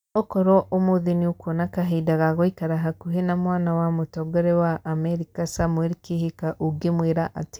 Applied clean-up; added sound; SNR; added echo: none; none; none; none.